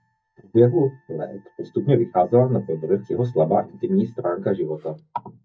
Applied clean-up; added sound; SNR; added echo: neural mask model DeepFilterNet 3.